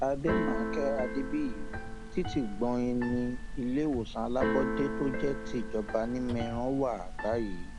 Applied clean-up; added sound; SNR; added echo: none; Keyboard (musical); 3 dB; none.